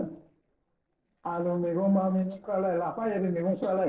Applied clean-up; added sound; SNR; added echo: neural separator model SepFormer DNS4.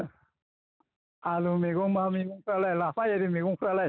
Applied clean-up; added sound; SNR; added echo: none; none; none; none.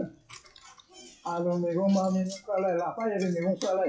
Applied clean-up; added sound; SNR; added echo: classical method WPE with log-MMSE.